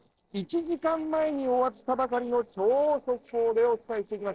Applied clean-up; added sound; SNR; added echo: neural separator model SepFormer DNS4.